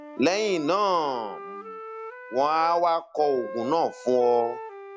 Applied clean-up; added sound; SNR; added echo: none; Wind instrument, woodwind instrument; 14 dB; none.